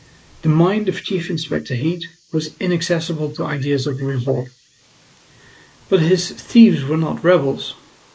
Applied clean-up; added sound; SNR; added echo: neural mask model Resemble Enhance denoiser.